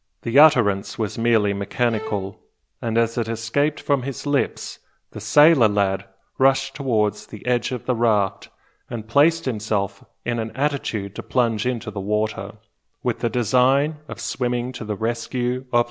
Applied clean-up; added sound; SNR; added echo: none; Bowed string instrument; 15 dB; none.